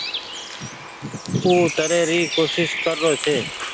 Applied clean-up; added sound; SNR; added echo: none; Bird; 7 dB; none.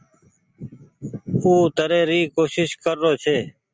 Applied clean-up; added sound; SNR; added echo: none; none; none; none.